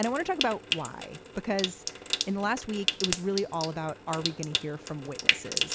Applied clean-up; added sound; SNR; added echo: none; Trickle, dribble / Sink (filling or washing) / Water tap, faucet; 1 dB; none.